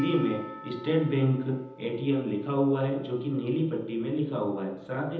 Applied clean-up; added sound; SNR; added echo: none; Percussion; 20 dB; reverberation time 1.3 s.